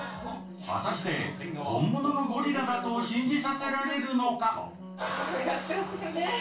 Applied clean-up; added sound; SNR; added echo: none; Wind instrument, woodwind instrument; 15 dB; reverberation time 0.3 s.